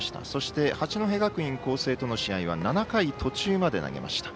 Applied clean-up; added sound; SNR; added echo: none; Wind instrument, woodwind instrument; 18 dB; none.